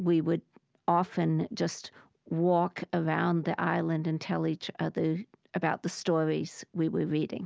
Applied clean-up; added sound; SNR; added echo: none; none; none; none.